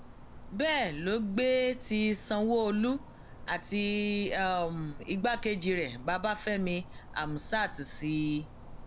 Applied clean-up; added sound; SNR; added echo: none; Insect; 13 dB; none.